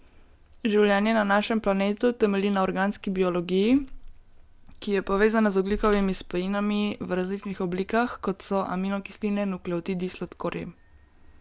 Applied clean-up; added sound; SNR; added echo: none; none; none; none.